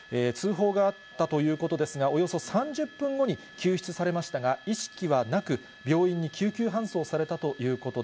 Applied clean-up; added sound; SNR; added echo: none; none; none; none.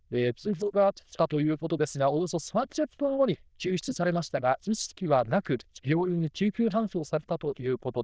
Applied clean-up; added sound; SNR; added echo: neural diffusion model UNIVERSE++.